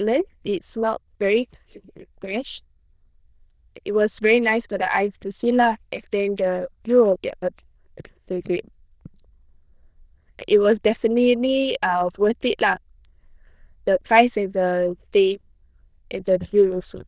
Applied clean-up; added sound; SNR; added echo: neural diffusion model UNIVERSE++.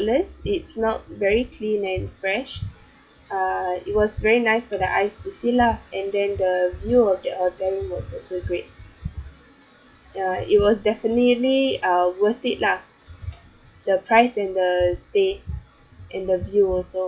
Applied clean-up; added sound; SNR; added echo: classical method log-MMSE.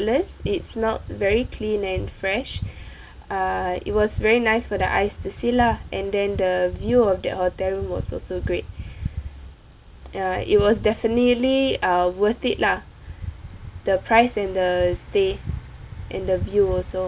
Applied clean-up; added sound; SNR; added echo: none; none; none; none.